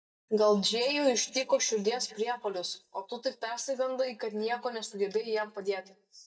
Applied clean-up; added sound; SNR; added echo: neural mask model DeepFilterNet 3.